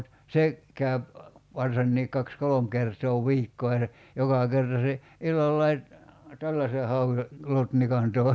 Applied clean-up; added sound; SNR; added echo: none; none; none; none.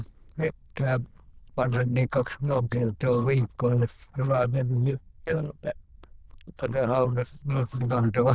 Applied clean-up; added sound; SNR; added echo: neural diffusion model UNIVERSE++.